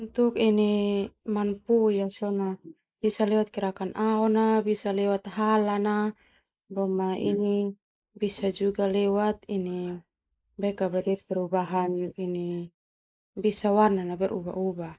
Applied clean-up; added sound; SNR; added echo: neural mask model Resemble Enhance denoiser.